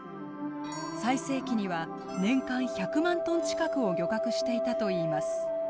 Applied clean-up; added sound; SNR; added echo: none; none; none; none.